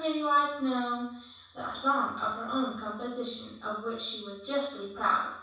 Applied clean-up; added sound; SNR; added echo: none; none; none; reverberation time 0.7 s.